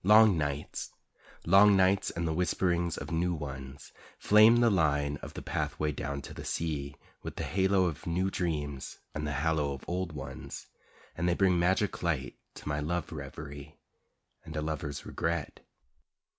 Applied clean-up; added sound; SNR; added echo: none; none; none; none.